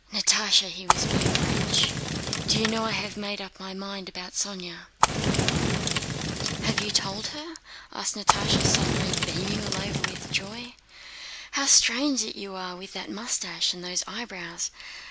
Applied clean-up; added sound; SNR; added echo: none; Fire; -3 dB; none.